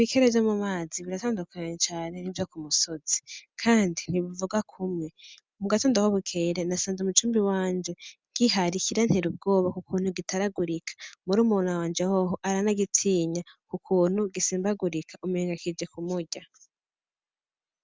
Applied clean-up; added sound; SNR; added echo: none; none; none; none.